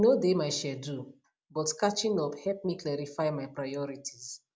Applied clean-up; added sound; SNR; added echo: none; none; none; none.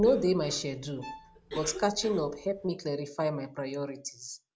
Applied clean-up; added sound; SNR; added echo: none; Cough + Bowed string instrument; 17 dB; none.